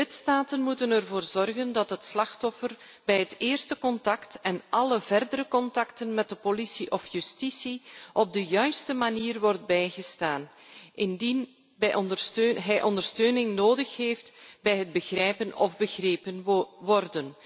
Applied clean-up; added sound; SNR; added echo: none; none; none; none.